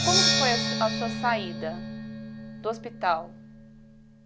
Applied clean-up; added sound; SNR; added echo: none; Percussion; -2 dB; none.